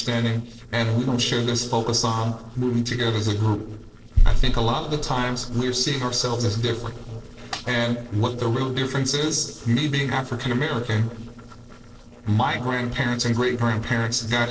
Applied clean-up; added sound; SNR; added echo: neural separator model SepFormer DNS4.